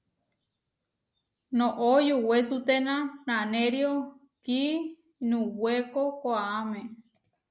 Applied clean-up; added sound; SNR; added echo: none; none; none; none.